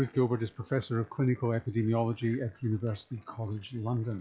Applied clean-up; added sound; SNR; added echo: classical method log-MMSE.